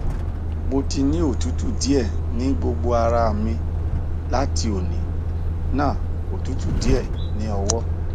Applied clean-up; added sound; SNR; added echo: none; Truck; -4 dB; none.